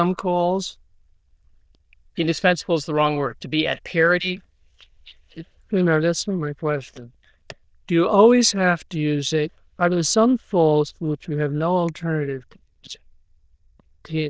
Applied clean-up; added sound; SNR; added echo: neural diffusion model UNIVERSE++.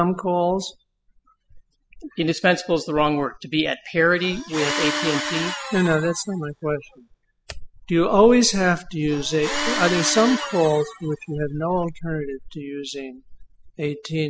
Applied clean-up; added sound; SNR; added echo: classical method spectral subtraction.